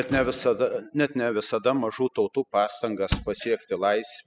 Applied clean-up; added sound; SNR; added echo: classical method spectral subtraction.